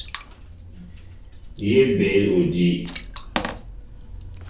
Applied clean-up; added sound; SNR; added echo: none; Water / Splash, splatter; 11 dB; reverberation time 0.6 s.